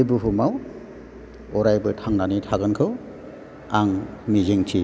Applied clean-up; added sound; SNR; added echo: none; none; none; none.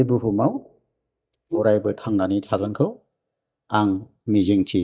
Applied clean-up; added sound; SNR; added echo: neural mask model DeepFilterNet 3.